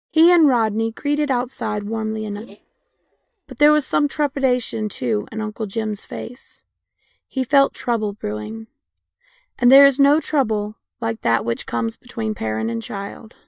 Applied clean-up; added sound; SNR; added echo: neural mask model DeepFilterNet 3.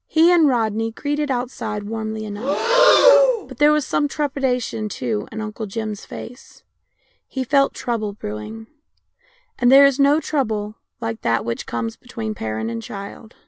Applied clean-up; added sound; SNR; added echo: none; Breathing; -1 dB; none.